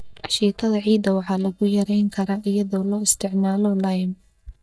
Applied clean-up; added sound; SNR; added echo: neural mask model DeepFilterNet 3.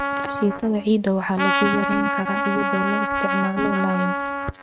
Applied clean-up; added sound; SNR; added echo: neural mask model RNNoise.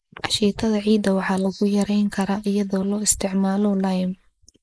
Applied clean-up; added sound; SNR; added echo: neural mask model Resemble Enhance denoiser.